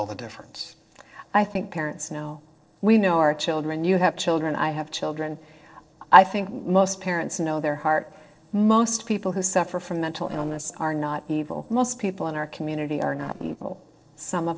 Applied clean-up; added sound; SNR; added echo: neural separator model SepFormer DNS4.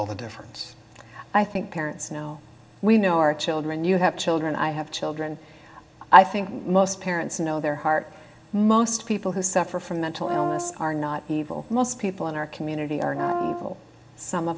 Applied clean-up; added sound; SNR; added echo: none; Brass instrument; 6 dB; reverberation time 0.6 s.